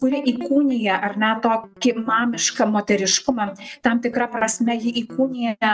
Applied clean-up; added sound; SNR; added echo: neural mask model DeepFilterNet 3.